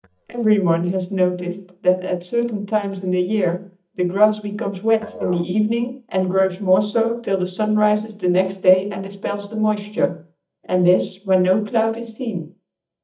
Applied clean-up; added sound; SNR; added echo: neural mask model DeepFilterNet 3.